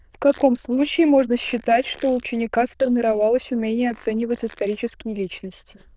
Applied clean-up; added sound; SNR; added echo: neural diffusion model UNIVERSE++.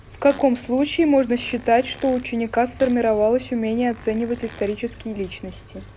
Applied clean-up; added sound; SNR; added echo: none; Engine + Fart; 19 dB; none.